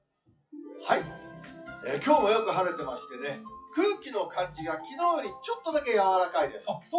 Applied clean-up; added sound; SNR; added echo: classical method WPE with log-MMSE.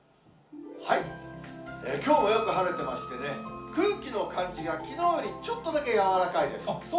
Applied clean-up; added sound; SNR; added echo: none; Wind instrument, woodwind instrument; 13 dB; reverberation time 0.4 s.